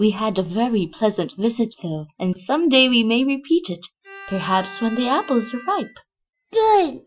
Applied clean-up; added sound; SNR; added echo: classical method Wiener filter.